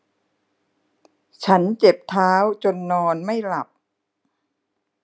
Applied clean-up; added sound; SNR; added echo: none; none; none; none.